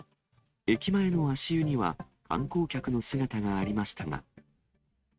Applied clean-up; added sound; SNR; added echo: neural mask model RNNoise.